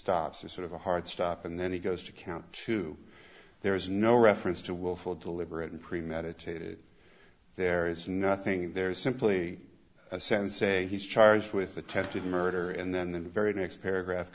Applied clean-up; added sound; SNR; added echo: none; none; none; none.